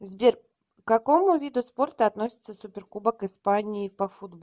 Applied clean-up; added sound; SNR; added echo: none; none; none; none.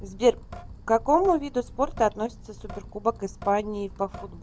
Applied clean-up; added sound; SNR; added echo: none; Drip / Sink (filling or washing); 15 dB; none.